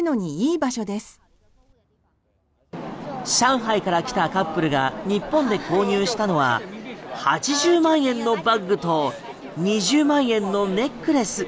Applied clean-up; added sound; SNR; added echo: none; none; none; none.